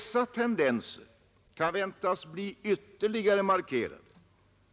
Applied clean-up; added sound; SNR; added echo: none; none; none; none.